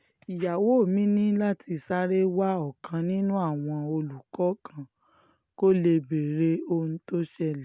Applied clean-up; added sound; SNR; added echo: none; none; none; none.